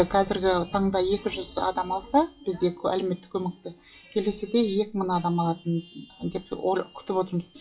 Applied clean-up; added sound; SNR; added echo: classical method WPE with log-MMSE.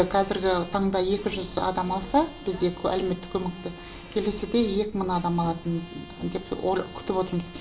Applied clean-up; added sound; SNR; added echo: none; Bowed string instrument; 19 dB; reverberation time 1.8 s.